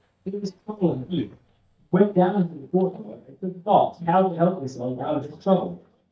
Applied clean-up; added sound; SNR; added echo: neural mask model DeepFilterNet 3.